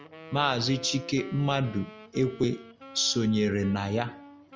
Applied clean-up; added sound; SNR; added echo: none; Wind instrument, woodwind instrument; 17 dB; none.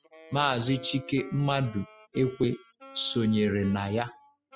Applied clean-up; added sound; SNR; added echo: classical method spectral subtraction.